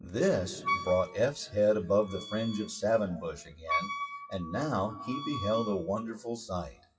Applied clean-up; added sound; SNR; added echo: classical method WPE with log-MMSE.